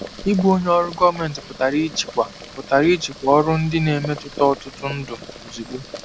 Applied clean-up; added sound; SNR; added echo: none; Boiling; 16 dB; none.